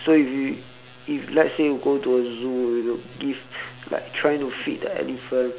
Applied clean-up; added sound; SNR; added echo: none; none; none; none.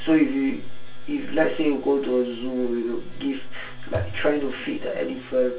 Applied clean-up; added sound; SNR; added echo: none; Thump, thud; 12 dB; reverberation time 0.2 s.